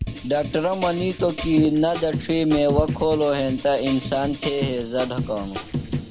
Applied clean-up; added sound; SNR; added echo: none; Drum kit + Writing; 8 dB; none.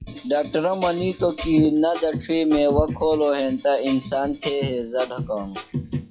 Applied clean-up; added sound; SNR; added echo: classical method log-MMSE.